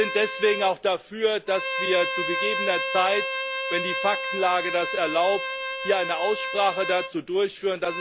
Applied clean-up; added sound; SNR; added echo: none; Bowed string instrument; 4 dB; none.